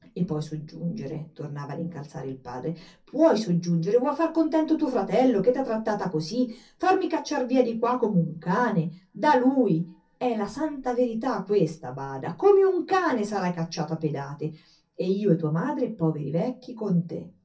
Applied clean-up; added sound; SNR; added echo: none; none; none; reverberation time 0.3 s.